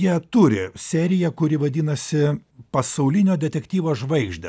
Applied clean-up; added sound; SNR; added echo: none; none; none; none.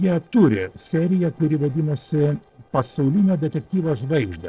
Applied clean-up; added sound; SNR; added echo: neural separator model SepFormer DNS4.